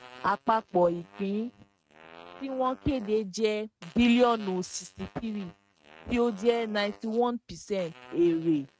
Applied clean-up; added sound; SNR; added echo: neural mask model RNNoise.